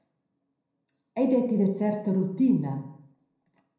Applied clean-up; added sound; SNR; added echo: none; none; none; reverberation time 0.5 s.